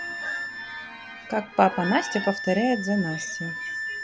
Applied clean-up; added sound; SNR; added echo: none; Wind instrument, woodwind instrument; 8 dB; none.